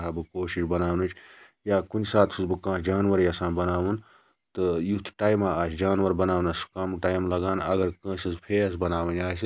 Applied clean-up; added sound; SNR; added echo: none; none; none; none.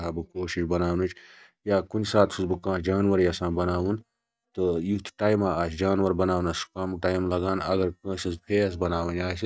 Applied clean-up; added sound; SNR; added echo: neural mask model DeepFilterNet 3.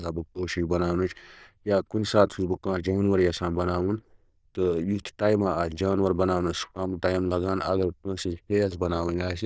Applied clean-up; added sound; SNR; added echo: neural diffusion model UNIVERSE++.